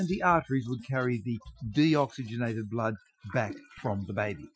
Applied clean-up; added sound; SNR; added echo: classical method Wiener filter.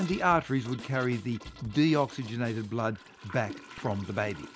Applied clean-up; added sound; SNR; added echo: none; Toilet flush / Gurgling + Drum kit; 17 dB; none.